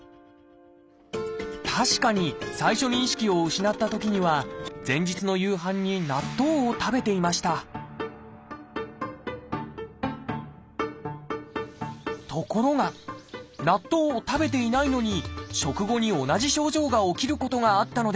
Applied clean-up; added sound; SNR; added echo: none; none; none; none.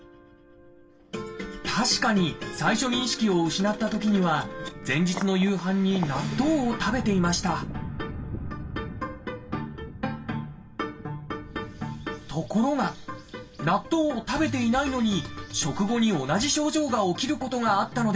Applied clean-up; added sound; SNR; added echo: none; Thunder; 15 dB; reverberation time 0.2 s.